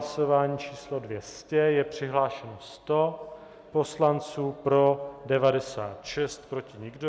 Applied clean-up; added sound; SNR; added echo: none; none; none; none.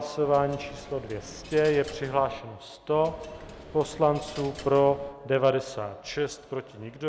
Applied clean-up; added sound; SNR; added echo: none; Coin (dropping); 17 dB; none.